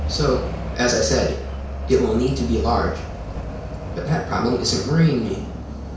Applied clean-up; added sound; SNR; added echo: none; Alarm / Truck; 6 dB; reverberation time 0.6 s.